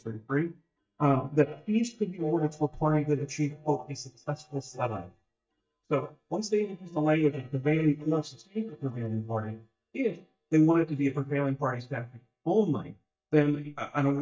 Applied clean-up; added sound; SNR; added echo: neural mask model DeepFilterNet 3.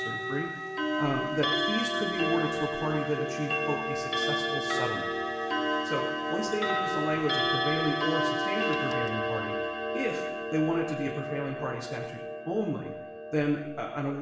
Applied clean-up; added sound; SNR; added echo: none; Clock; -2 dB; reverberation time 0.9 s.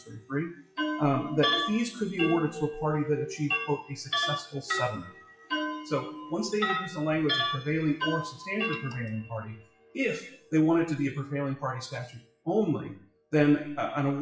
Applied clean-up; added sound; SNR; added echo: classical method WPE with log-MMSE.